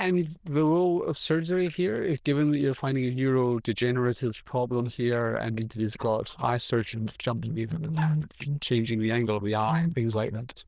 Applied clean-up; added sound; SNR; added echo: neural diffusion model UNIVERSE++.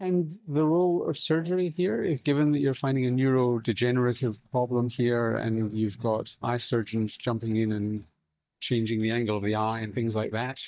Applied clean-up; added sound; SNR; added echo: neural mask model DeepFilterNet 3.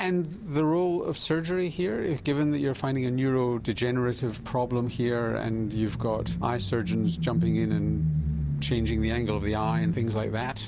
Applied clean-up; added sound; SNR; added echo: none; none; none; none.